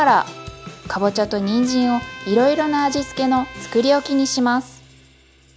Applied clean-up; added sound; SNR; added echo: none; Trumpet; 18 dB; none.